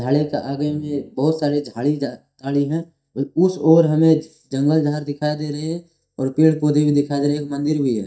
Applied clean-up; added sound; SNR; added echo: neural mask model DeepFilterNet 3.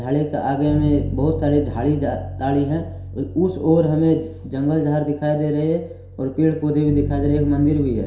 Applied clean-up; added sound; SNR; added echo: none; Bass guitar; 9 dB; reverberation time 0.7 s.